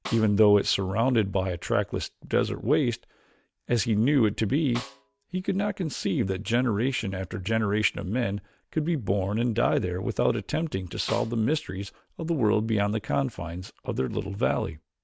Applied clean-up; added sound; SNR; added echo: none; Snare drum; 16 dB; none.